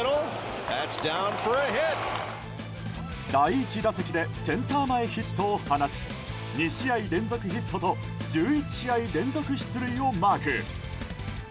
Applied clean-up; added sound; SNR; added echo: none; none; none; none.